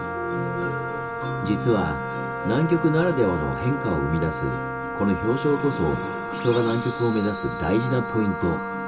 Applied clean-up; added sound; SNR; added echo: none; Wind instrument, woodwind instrument; 7 dB; reverberation time 0.2 s.